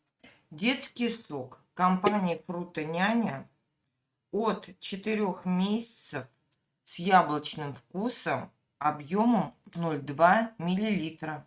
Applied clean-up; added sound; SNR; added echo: neural mask model RNNoise.